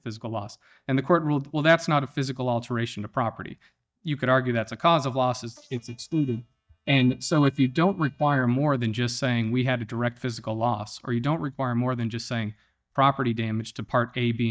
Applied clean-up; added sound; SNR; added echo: neural mask model DeepFilterNet 3.